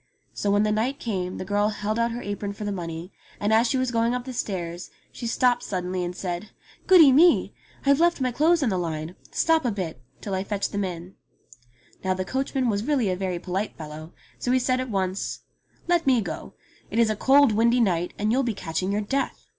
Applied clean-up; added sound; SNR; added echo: none; none; none; none.